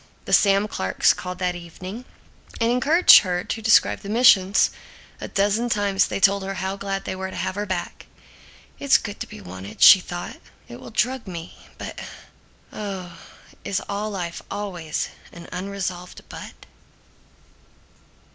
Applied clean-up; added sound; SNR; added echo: none; none; none; none.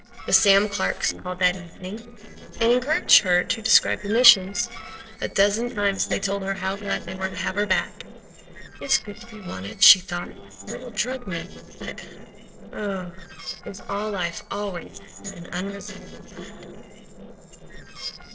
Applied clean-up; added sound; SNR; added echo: neural separator model SepFormer DNS4.